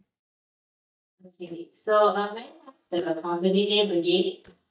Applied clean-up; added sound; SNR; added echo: neural mask model DeepFilterNet 3.